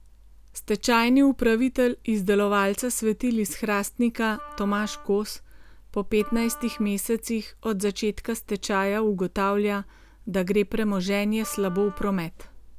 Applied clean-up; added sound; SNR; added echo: none; Wind instrument, woodwind instrument; 20 dB; none.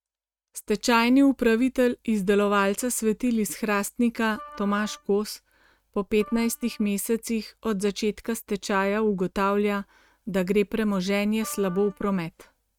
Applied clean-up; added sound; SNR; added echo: neural mask model RNNoise.